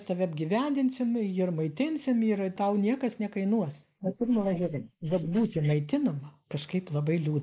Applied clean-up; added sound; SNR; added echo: neural mask model Resemble Enhance denoiser.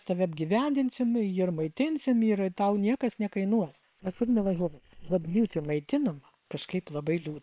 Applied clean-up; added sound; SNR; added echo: neural separator model SepFormer WHAM!.